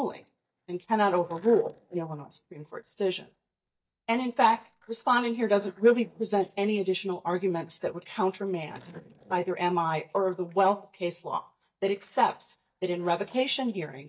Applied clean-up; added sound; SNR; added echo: neural mask model DeepFilterNet 3.